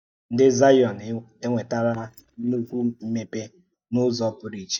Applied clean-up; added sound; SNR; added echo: neural mask model DeepFilterNet 3.